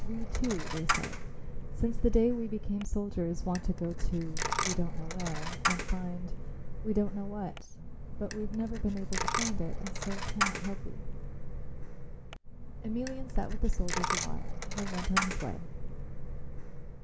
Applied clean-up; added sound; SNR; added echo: none; Coin (dropping); 0 dB; none.